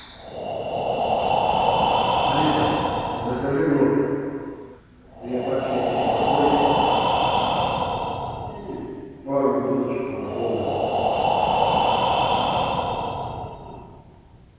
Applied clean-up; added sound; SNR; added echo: none; Breathing; -4 dB; reverberation time 2.2 s.